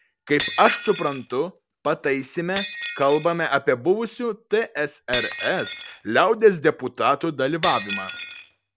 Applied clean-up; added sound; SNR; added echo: none; Shatter; 12 dB; none.